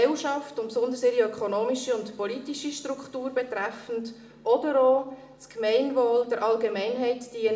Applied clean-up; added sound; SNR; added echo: none; none; none; reverberation time 0.7 s.